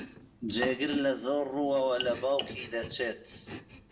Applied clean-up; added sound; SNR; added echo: none; Domestic sounds, home sounds; 11 dB; reverberation time 0.5 s.